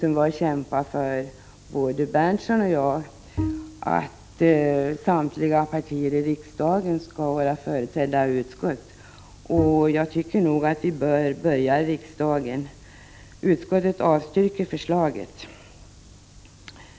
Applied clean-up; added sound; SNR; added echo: none; Bowed string instrument; 7 dB; none.